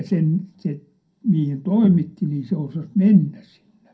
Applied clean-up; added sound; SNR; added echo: none; none; none; reverberation time 0.2 s.